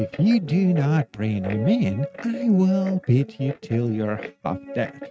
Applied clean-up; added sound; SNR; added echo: neural mask model RNNoise.